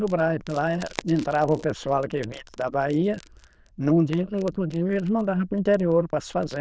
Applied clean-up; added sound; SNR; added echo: neural diffusion model UNIVERSE++.